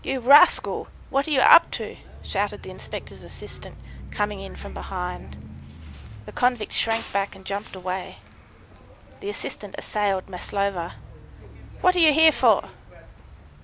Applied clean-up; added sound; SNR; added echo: none; Bus; 15 dB; none.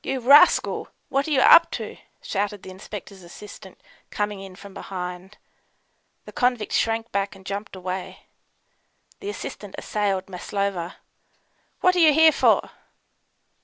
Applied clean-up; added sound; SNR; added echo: none; none; none; none.